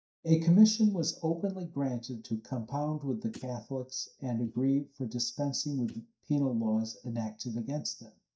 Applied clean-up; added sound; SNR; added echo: neural mask model DeepFilterNet 3.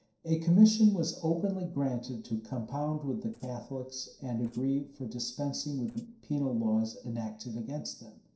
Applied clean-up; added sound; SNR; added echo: neural separator model SepFormer DNS4.